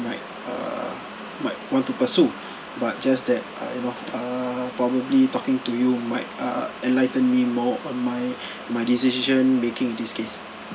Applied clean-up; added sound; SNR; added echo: none; none; none; none.